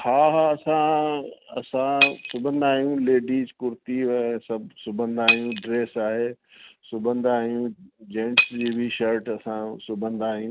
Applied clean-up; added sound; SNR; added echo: none; Shatter; 7 dB; none.